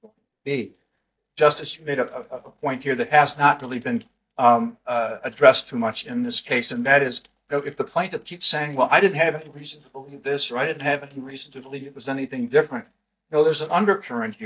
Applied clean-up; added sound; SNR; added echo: neural mask model DeepFilterNet 3.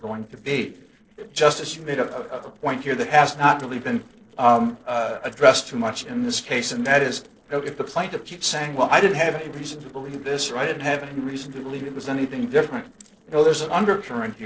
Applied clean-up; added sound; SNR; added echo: neural separator model SepFormer DNS4.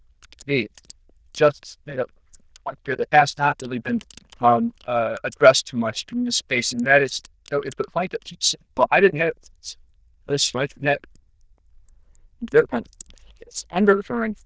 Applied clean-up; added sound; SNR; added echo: neural diffusion model UNIVERSE++.